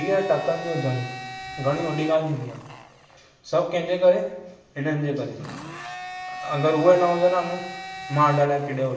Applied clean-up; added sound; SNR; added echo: none; Domestic sounds, home sounds; 13 dB; reverberation time 0.9 s.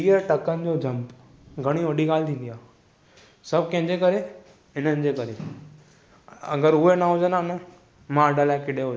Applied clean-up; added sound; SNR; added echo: none; none; none; none.